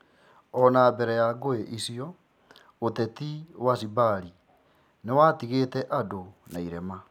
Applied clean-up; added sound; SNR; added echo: none; none; none; none.